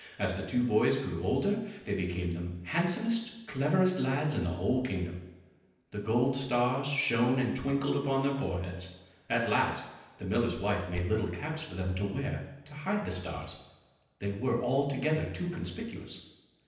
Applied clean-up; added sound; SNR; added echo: none; Hammer; 12 dB; reverberation time 0.9 s.